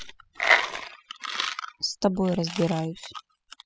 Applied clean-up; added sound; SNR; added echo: classical method spectral subtraction.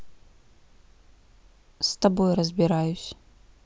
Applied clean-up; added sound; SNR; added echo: none; none; none; none.